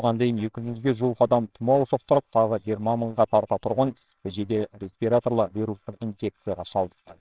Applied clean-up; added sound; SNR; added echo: neural separator model SepFormer WHAMR!.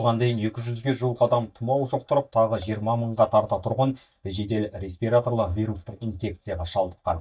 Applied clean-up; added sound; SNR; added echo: neural mask model DeepFilterNet 3.